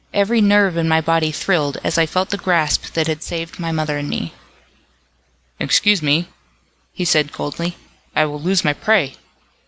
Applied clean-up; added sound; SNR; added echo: none; none; none; none.